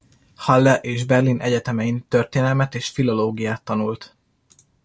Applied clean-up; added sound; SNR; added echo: none; none; none; none.